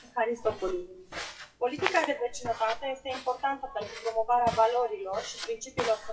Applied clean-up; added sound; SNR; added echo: classical method WPE with log-MMSE.